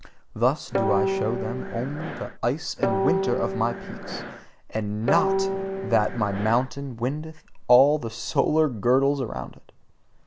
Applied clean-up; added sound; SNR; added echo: none; Guitar; 2 dB; none.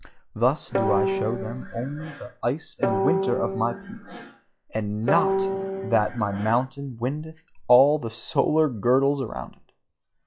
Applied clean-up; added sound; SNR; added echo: classical method log-MMSE.